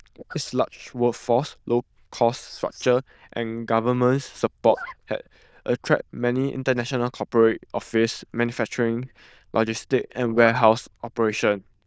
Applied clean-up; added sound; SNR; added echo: neural diffusion model UNIVERSE++.